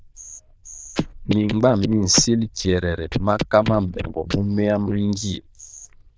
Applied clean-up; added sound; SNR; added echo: neural diffusion model UNIVERSE++.